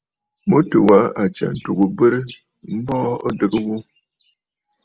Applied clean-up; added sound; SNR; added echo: none; none; none; none.